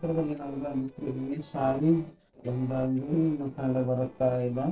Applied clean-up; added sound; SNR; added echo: neural separator model SepFormer DNS4.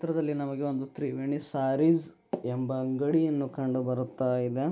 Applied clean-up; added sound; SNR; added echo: none; none; none; none.